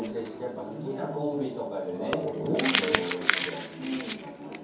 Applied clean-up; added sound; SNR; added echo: none; Crumpling, crinkling; 2 dB; reverberation time 0.6 s.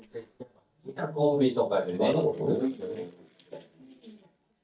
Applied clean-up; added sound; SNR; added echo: neural mask model DeepFilterNet 3.